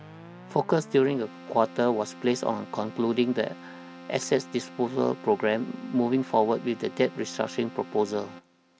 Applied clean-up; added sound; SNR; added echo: none; Keyboard (musical); 17 dB; none.